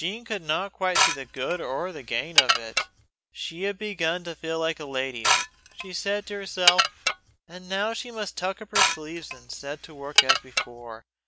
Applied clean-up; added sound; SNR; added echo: none; Dishes, pots, and pans / Glass; -5 dB; none.